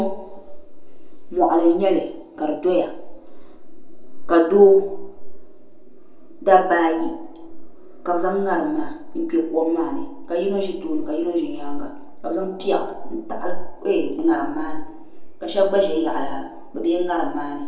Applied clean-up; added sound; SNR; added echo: none; none; none; reverberation time 0.3 s.